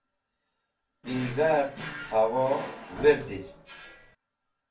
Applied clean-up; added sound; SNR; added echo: none; Drawer open or close; 13 dB; reverberation time 0.2 s.